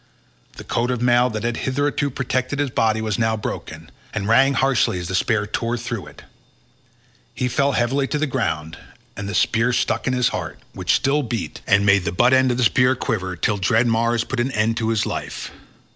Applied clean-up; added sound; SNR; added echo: none; none; none; none.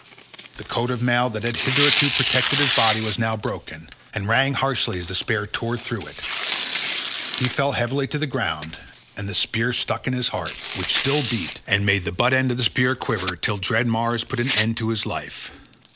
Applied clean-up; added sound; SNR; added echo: none; Tearing; 2 dB; none.